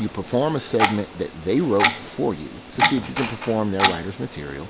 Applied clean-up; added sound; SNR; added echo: none; Clock; 2 dB; none.